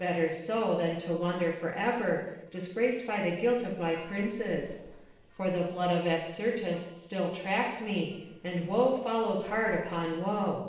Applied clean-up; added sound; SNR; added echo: neural separator model SepFormer DNS4.